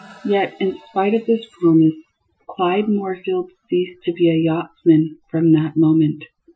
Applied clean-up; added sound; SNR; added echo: classical method Wiener filter.